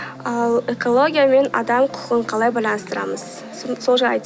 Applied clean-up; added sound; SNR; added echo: none; none; none; none.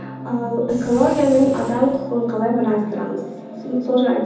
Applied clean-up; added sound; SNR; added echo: none; Engine; 15 dB; reverberation time 0.9 s.